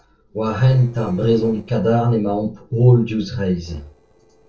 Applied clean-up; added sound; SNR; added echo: neural separator model SepFormer DNS4.